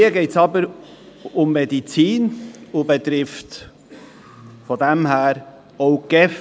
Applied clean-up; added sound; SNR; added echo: none; none; none; none.